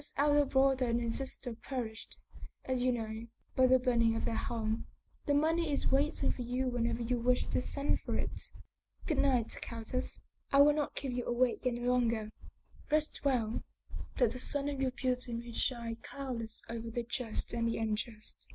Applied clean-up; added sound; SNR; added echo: none; none; none; none.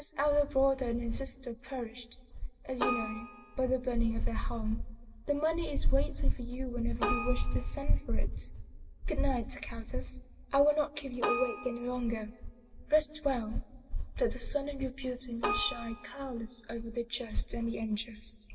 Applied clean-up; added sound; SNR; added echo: none; Keyboard (musical); 12 dB; reverberation time 1.6 s.